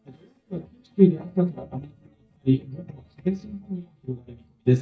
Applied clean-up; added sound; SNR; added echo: neural mask model DeepFilterNet 3.